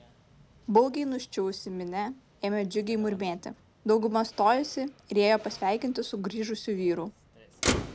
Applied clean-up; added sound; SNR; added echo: none; Motor vehicle (road); 12 dB; none.